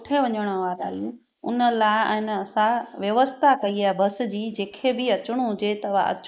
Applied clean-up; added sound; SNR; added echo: neural mask model Resemble Enhance denoiser.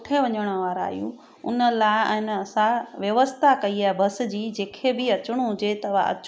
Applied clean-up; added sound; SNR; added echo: none; none; none; none.